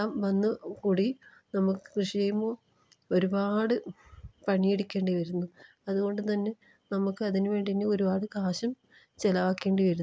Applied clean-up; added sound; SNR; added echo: none; none; none; none.